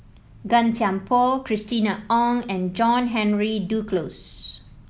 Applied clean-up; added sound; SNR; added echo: none; none; none; none.